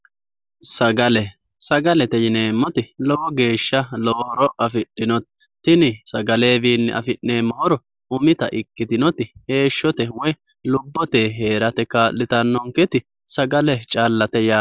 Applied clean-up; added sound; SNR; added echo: none; none; none; none.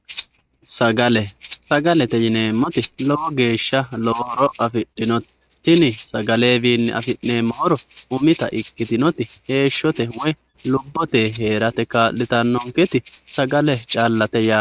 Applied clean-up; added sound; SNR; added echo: neural mask model RNNoise.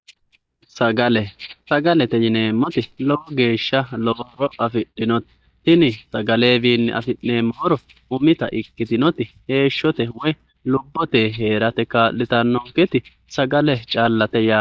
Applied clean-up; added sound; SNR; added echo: neural mask model DeepFilterNet 3.